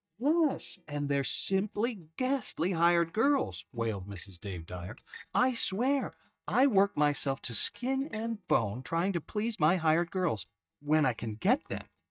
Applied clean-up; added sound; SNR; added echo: neural mask model DeepFilterNet 3.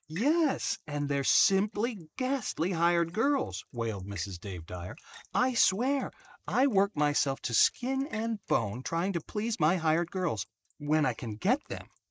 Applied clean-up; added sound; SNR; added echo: neural mask model Resemble Enhance denoiser.